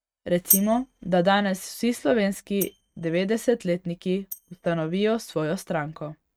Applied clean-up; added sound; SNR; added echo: neural mask model RNNoise.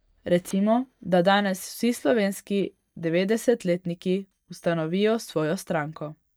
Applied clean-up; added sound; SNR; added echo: neural mask model DeepFilterNet 3.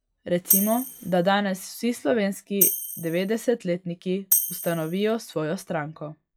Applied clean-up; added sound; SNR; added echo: classical method log-MMSE.